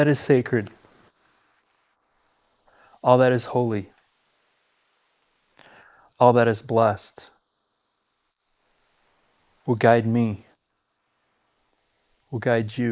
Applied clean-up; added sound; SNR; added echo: neural mask model Resemble Enhance denoiser.